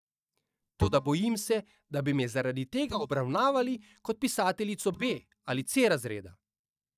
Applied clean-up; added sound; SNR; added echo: neural mask model DeepFilterNet 3.